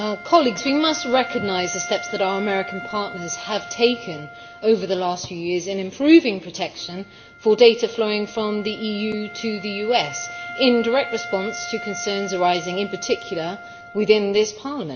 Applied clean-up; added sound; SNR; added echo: none; Wind instrument, woodwind instrument; 14 dB; reverberation time 0.9 s.